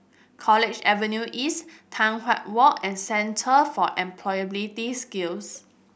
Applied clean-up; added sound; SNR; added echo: none; none; none; none.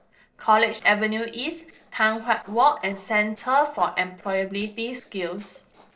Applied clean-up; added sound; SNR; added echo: neural separator model SepFormer DNS4.